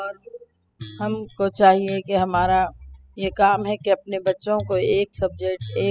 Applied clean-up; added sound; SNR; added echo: classical method spectral subtraction.